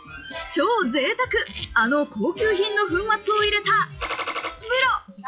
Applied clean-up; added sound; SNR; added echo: classical method log-MMSE.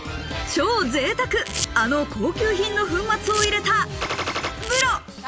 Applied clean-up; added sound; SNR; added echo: none; Domestic sounds, home sounds; 10 dB; none.